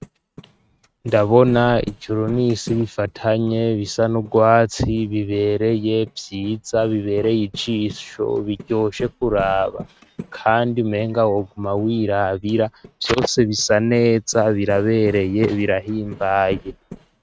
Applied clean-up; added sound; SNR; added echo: neural mask model RNNoise.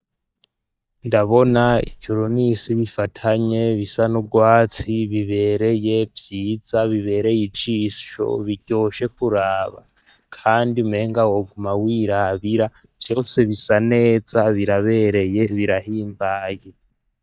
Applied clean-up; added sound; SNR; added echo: neural mask model DeepFilterNet 3.